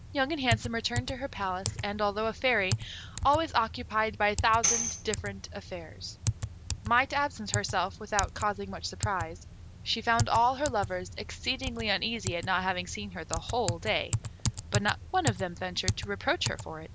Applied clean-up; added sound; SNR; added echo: none; Typing + Tambourine; 5 dB; none.